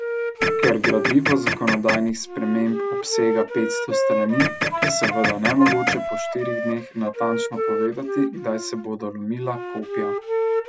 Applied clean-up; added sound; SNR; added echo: none; Wind instrument, woodwind instrument + Printer; 0 dB; none.